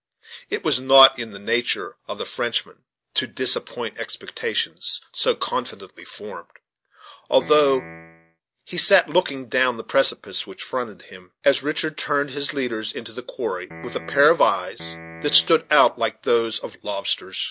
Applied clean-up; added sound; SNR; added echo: none; Piano; 15 dB; none.